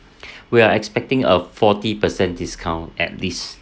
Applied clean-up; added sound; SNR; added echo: none; none; none; none.